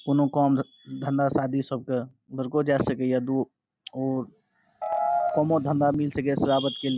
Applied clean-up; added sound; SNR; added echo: none; Piano; -1 dB; none.